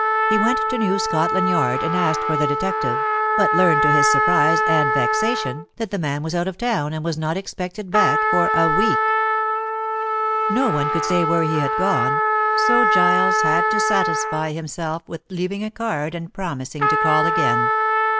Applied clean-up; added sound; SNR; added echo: none; Trumpet; -3 dB; none.